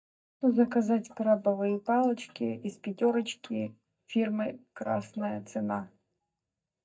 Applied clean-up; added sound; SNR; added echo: neural mask model DeepFilterNet 3.